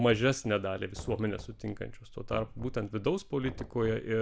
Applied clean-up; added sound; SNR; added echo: none; Knock; 17 dB; none.